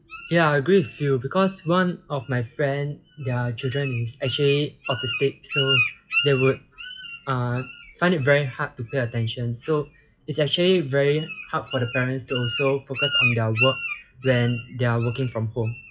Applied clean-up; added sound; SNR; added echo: classical method WPE with log-MMSE.